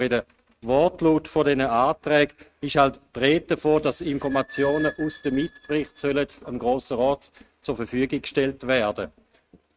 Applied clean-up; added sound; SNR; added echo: neural mask model RNNoise.